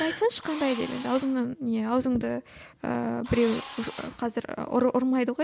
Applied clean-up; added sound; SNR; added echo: none; Engine / Drill; 11 dB; none.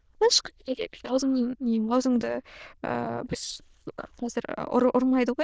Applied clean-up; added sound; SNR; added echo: neural diffusion model UNIVERSE++.